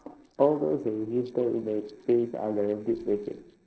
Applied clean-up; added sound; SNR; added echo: neural separator model SepFormer DNS4.